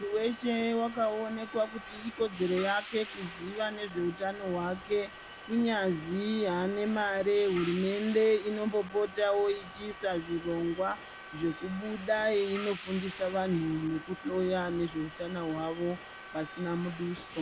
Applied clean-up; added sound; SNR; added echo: none; Subway, metro, underground; 14 dB; none.